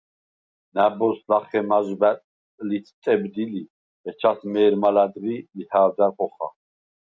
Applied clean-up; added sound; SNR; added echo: none; none; none; none.